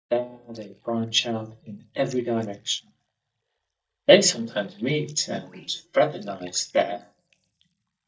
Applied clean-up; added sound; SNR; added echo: neural mask model DeepFilterNet 3.